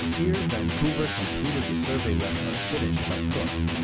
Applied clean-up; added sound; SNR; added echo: none; Electric guitar; -4 dB; none.